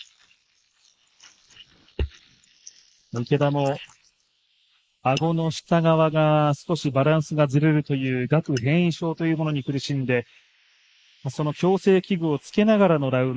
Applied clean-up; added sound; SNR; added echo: neural mask model Resemble Enhance denoiser.